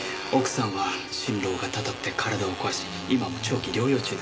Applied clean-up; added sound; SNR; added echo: none; Fart; 13 dB; reverberation time 0.7 s.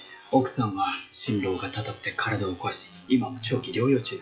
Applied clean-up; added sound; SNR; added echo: classical method WPE with log-MMSE.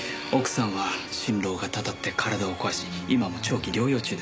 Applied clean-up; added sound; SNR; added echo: none; none; none; none.